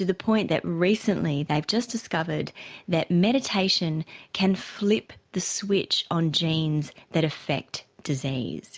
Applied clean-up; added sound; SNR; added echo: none; none; none; none.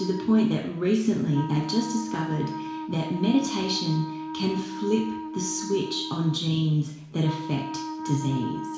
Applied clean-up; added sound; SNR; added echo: none; Wind instrument, woodwind instrument; 9 dB; reverberation time 0.7 s.